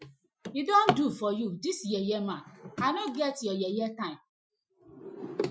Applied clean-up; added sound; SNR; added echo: classical method Wiener filter.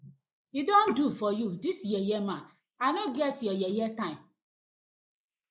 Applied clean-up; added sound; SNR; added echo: neural mask model Resemble Enhance denoiser.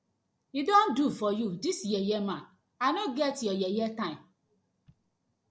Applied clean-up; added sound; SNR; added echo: none; none; none; none.